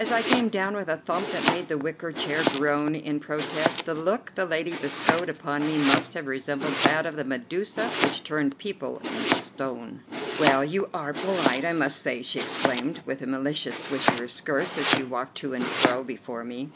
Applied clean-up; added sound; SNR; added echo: none; Domestic sounds, home sounds; 2 dB; none.